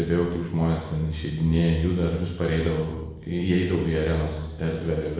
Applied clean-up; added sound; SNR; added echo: none; none; none; reverberation time 0.9 s.